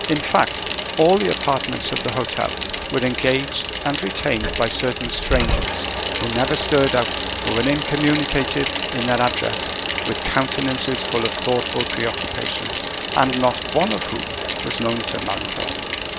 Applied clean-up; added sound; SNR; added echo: none; Bicycle; 3 dB; none.